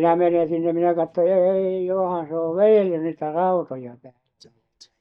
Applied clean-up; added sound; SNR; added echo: neural mask model DeepFilterNet 3.